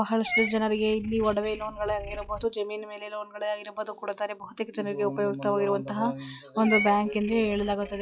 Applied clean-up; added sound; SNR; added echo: classical method log-MMSE.